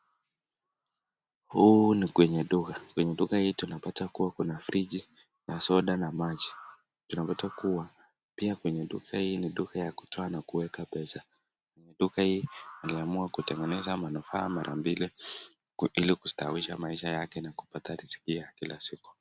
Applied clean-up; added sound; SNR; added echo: none; none; none; none.